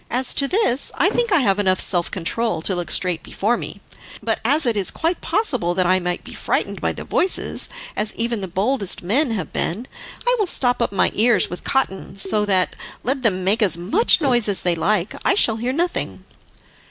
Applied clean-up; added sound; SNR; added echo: none; Keyboard (musical) + Thump, thud; 15 dB; none.